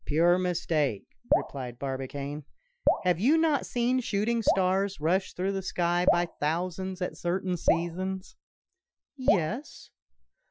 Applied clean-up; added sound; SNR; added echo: classical method Wiener filter.